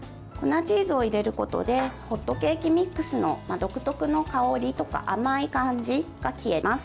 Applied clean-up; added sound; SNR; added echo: none; none; none; none.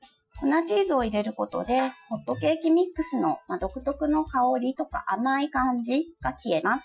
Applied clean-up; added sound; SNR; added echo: classical method Wiener filter.